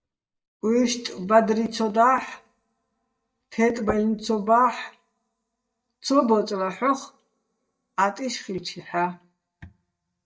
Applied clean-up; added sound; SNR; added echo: neural mask model DeepFilterNet 3.